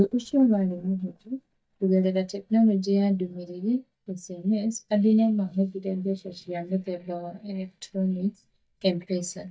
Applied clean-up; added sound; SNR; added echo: neural mask model DeepFilterNet 3.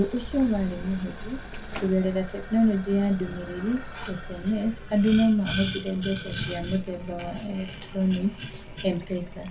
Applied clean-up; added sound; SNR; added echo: none; Boiling; 9 dB; reverberation time 0.2 s.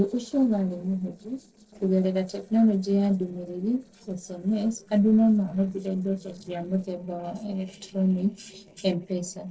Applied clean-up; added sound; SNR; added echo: neural separator model SepFormer DNS4.